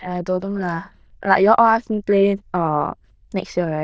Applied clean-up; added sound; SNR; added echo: neural diffusion model UNIVERSE++.